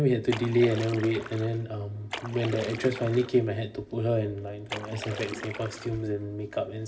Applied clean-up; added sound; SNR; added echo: none; Splash, splatter; 12 dB; reverberation time 0.6 s.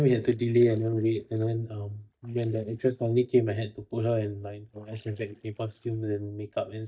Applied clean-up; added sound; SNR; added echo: neural mask model DeepFilterNet 3.